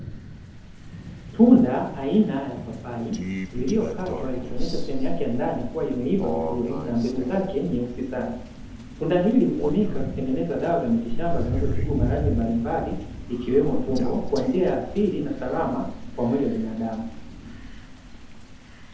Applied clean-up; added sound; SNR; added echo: none; Crow; 4 dB; reverberation time 2.0 s.